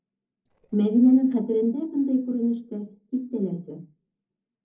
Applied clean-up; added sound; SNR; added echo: neural separator model SepFormer DNS4.